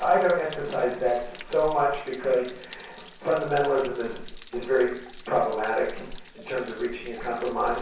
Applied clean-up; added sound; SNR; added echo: none; Stream / Trickle, dribble / Splash, splatter; 15 dB; reverberation time 0.6 s.